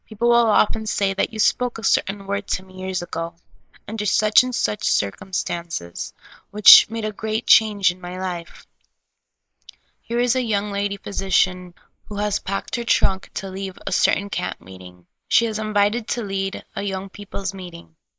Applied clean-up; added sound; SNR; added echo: neural mask model Resemble Enhance denoiser.